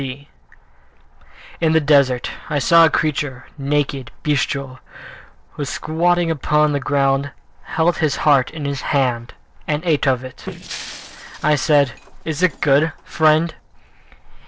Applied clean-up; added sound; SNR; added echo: neural separator model SepFormer DNS4.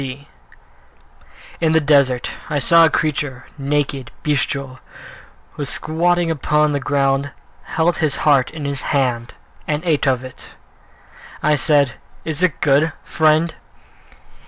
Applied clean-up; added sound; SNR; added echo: none; none; none; none.